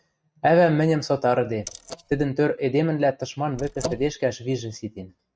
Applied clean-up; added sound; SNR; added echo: neural mask model RNNoise.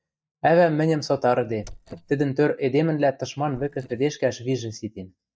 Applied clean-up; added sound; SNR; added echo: neural mask model DeepFilterNet 3.